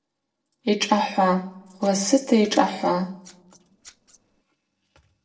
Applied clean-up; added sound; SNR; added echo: neural separator model SepFormer DNS4.